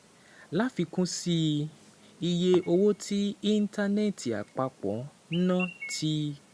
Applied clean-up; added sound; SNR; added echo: none; Chirp, tweet; 19 dB; none.